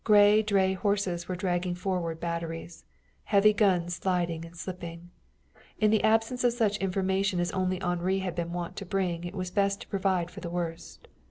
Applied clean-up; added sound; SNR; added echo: none; none; none; none.